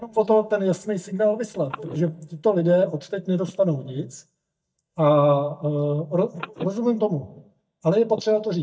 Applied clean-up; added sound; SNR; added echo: neural mask model DeepFilterNet 3.